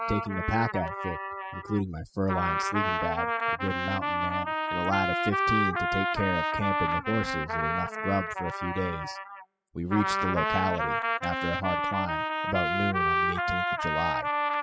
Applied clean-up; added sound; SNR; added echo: classical method spectral subtraction.